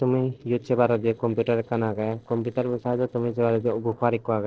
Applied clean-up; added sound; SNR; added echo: neural separator model SepFormer DNS4.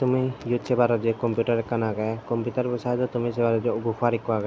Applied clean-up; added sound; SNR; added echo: none; none; none; none.